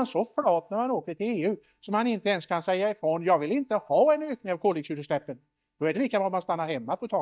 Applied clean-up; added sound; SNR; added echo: neural mask model DeepFilterNet 3.